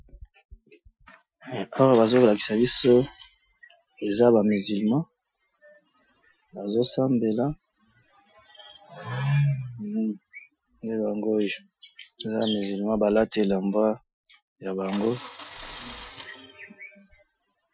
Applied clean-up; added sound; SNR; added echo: classical method Wiener filter.